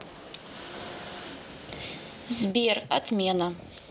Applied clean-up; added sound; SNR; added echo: none; Thunder; 17 dB; none.